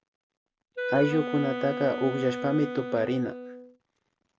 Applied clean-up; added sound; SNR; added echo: none; Wind instrument, woodwind instrument; 5 dB; none.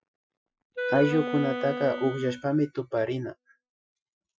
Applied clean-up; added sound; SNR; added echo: classical method Wiener filter.